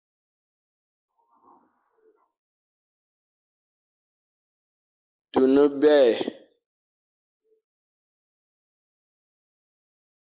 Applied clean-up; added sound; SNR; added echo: neural mask model Resemble Enhance denoiser.